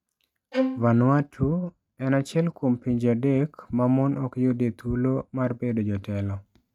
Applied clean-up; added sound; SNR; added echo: neural mask model RNNoise.